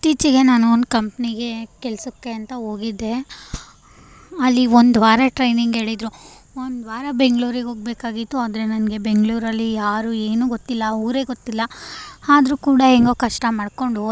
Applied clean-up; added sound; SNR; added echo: none; none; none; none.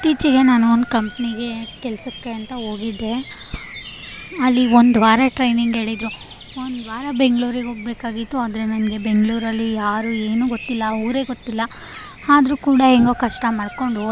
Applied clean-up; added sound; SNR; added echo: none; Bird vocalization, bird call, bird song; 16 dB; none.